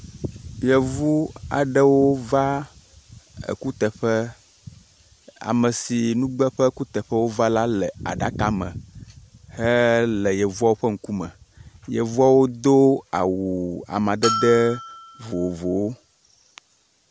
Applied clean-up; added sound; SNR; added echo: none; Bell; 8 dB; none.